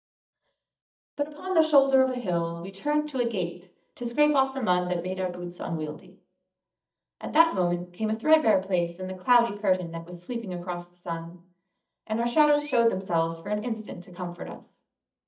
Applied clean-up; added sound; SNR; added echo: neural mask model DeepFilterNet 3.